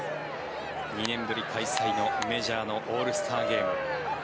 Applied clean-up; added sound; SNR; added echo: none; Cheering; 0 dB; none.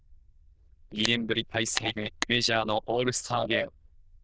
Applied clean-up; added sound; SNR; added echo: neural diffusion model UNIVERSE++.